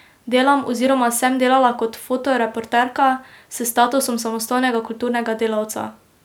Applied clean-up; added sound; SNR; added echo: none; none; none; none.